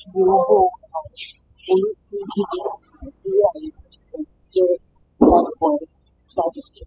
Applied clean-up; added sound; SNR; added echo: classical method spectral subtraction.